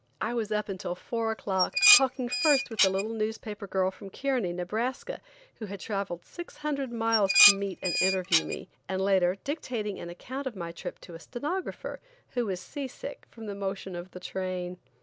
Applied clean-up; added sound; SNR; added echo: none; Dishes, pots, and pans; -3 dB; none.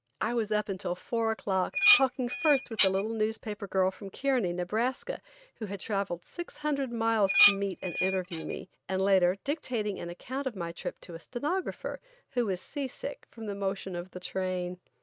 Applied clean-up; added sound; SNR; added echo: neural mask model RNNoise.